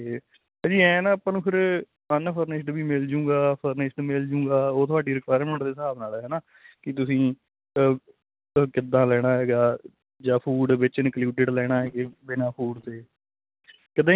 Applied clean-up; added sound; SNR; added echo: none; none; none; none.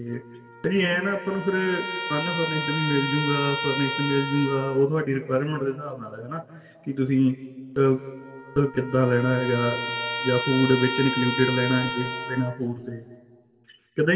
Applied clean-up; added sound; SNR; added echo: none; Trumpet; 8 dB; reverberation time 1.8 s.